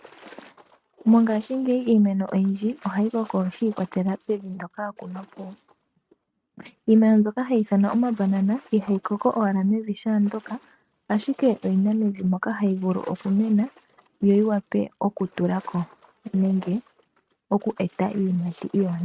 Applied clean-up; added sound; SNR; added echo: neural mask model RNNoise.